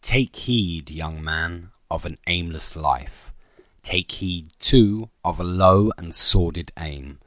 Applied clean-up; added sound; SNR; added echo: none; none; none; none.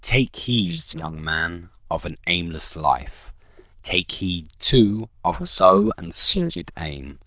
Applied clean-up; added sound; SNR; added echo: neural diffusion model UNIVERSE++.